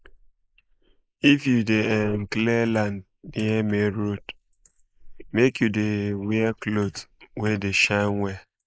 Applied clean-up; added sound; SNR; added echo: neural mask model Resemble Enhance denoiser.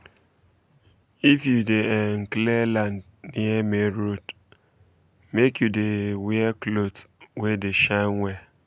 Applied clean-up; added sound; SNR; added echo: none; none; none; none.